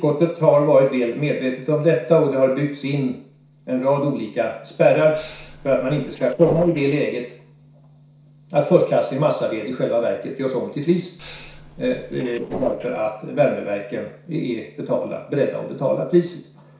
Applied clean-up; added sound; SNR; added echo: neural separator model SepFormer DNS4.